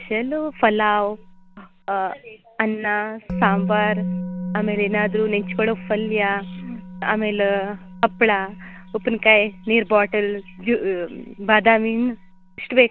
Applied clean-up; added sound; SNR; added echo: none; Musical instrument; 11 dB; none.